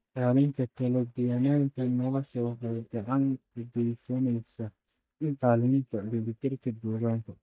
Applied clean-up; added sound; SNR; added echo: neural mask model DeepFilterNet 3.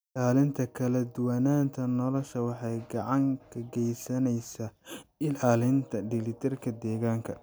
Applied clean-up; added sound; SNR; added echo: none; none; none; none.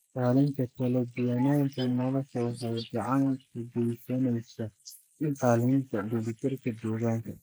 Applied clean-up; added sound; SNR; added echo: neural mask model Resemble Enhance denoiser.